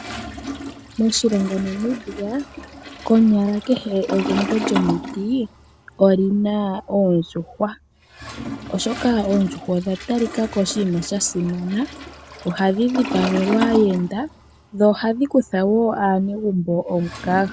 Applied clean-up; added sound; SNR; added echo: none; Toilet flush; 11 dB; none.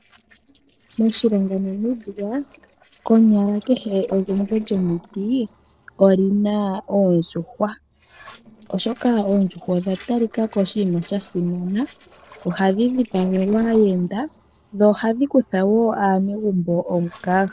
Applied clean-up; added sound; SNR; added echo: neural separator model SepFormer DNS4.